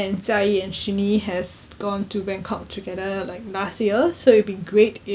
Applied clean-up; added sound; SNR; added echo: none; none; none; none.